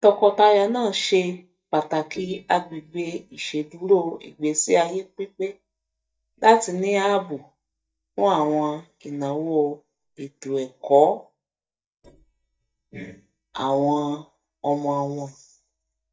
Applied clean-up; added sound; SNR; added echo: neural mask model DeepFilterNet 3.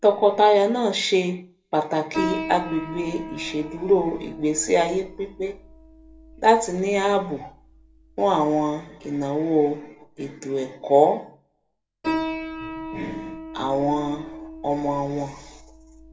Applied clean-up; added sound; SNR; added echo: none; Piano; 12 dB; reverberation time 0.3 s.